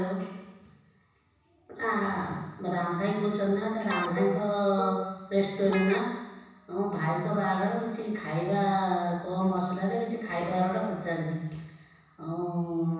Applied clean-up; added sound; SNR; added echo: none; Guitar; 8 dB; reverberation time 1.1 s.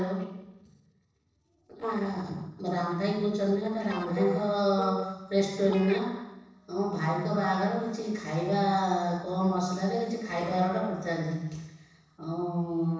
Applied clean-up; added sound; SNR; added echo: neural separator model SepFormer DNS4.